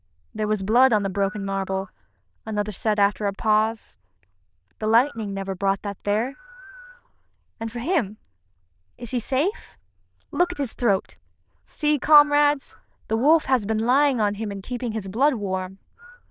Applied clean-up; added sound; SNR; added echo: neural diffusion model UNIVERSE++.